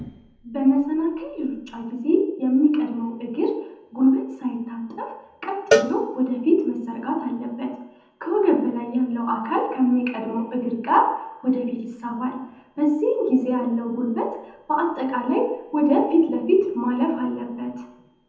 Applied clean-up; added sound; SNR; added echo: none; Cowbell; 4 dB; reverberation time 0.8 s.